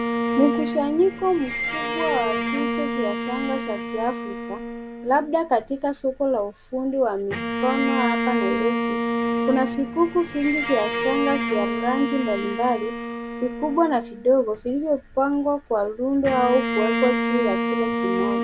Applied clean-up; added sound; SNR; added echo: none; Bowed string instrument; 3 dB; none.